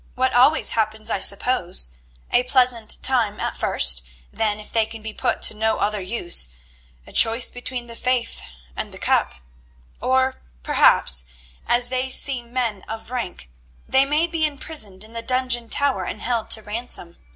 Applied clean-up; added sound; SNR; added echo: none; none; none; none.